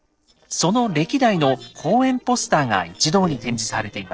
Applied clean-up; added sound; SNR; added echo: neural separator model SepFormer DNS4.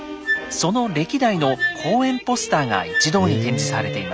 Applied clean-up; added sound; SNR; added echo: none; Wind instrument, woodwind instrument; 9 dB; none.